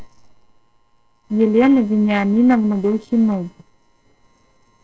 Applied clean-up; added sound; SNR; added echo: neural separator model SepFormer DNS4.